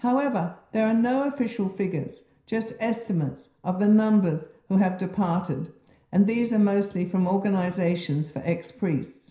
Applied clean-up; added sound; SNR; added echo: none; none; none; reverberation time 0.5 s.